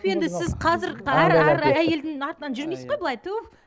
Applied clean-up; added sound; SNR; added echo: none; none; none; none.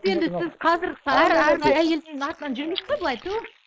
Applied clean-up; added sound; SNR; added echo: neural mask model Resemble Enhance denoiser.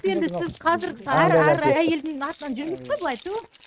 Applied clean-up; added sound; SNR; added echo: neural mask model RNNoise.